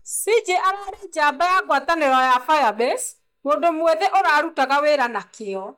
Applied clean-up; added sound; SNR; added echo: neural mask model DeepFilterNet 3.